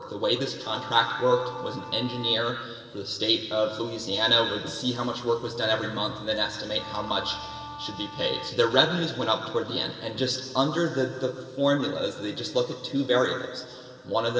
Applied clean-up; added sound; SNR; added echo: none; Bowed string instrument; 13 dB; reverberation time 2.8 s.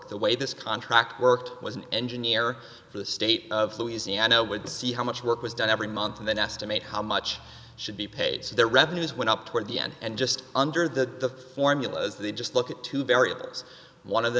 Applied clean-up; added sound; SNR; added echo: none; none; none; none.